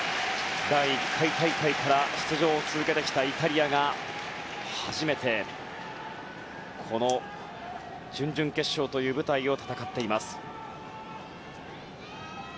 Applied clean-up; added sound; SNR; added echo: none; none; none; none.